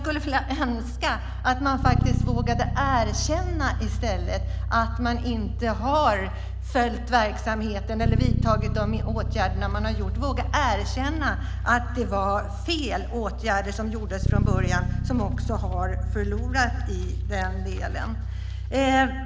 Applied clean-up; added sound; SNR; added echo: none; Bass guitar; 0 dB; none.